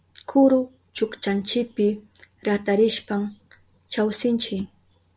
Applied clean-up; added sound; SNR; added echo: none; none; none; none.